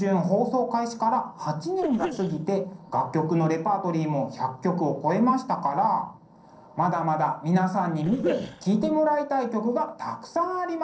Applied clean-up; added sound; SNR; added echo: neural separator model SepFormer DNS4.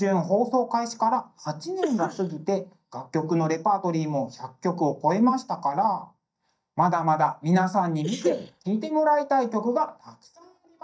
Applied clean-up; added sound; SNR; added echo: neural mask model DeepFilterNet 3.